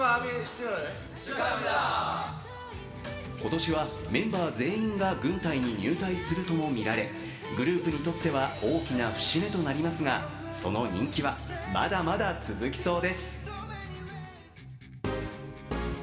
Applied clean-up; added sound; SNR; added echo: none; Electric guitar; 16 dB; reverberation time 2.1 s.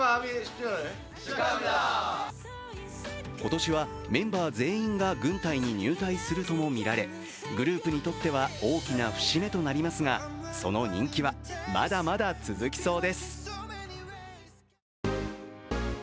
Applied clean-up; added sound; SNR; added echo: none; none; none; none.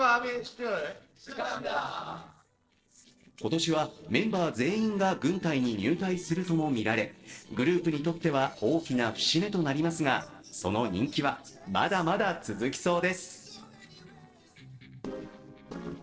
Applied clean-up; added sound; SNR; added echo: neural separator model SepFormer DNS4.